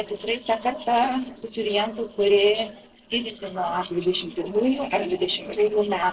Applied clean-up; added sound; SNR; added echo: neural separator model SepFormer DNS4.